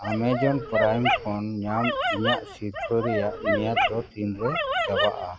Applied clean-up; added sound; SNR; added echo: none; Dog; 0 dB; none.